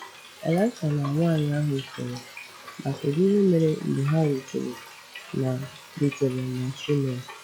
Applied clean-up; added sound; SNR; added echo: classical method log-MMSE.